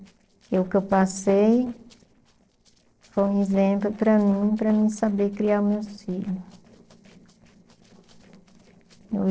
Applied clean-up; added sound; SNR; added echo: neural separator model SepFormer DNS4.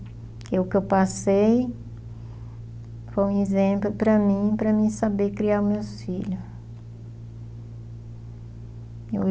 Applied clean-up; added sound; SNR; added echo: none; none; none; none.